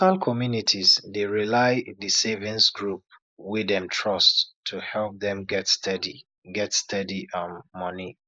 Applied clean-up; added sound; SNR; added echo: neural mask model Resemble Enhance denoiser.